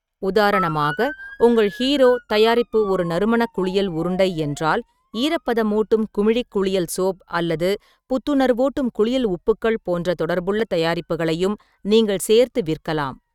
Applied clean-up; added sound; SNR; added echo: neural mask model RNNoise.